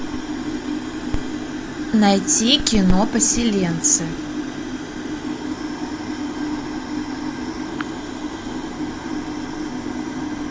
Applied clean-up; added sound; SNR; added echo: none; none; none; none.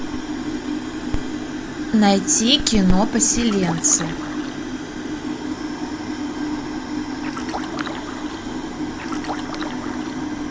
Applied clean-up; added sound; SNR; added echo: none; Splash, splatter; 13 dB; none.